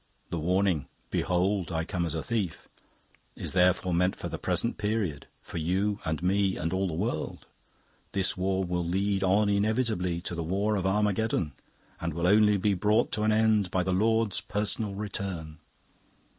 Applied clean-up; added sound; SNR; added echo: none; none; none; none.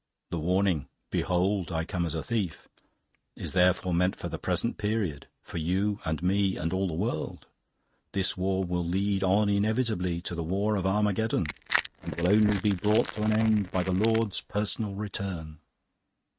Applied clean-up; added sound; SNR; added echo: neural mask model RNNoise.